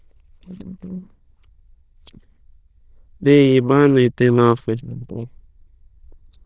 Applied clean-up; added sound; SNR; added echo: neural diffusion model UNIVERSE++.